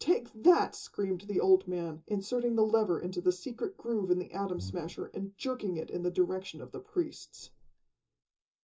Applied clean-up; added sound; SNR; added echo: none; Breathing; 11 dB; reverberation time 0.2 s.